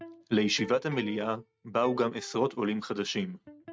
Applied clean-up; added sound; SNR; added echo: neural mask model RNNoise.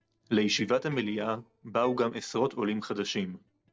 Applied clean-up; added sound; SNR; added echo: neural separator model SepFormer DNS4.